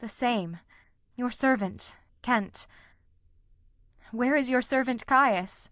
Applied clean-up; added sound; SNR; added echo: none; none; none; none.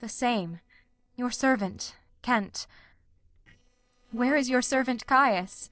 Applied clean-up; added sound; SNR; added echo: neural separator model SepFormer DNS4.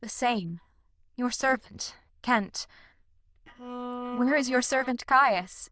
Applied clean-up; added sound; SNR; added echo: neural diffusion model UNIVERSE++.